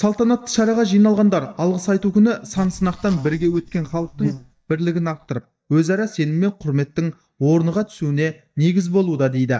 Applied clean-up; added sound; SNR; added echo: neural mask model DeepFilterNet 3.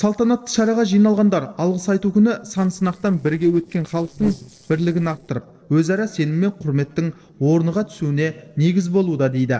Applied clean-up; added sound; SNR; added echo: neural separator model SepFormer DNS4.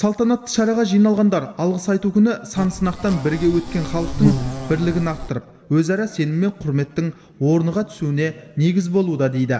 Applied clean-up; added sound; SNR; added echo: none; Insect; 6 dB; reverberation time 1.2 s.